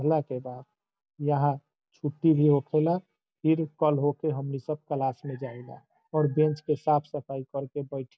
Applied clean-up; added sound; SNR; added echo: none; none; none; none.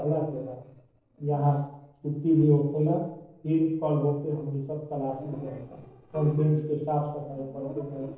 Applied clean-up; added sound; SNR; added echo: neural separator model SepFormer DNS4.